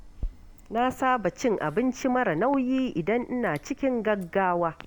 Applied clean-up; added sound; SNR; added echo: none; Chewing, mastication; 17 dB; none.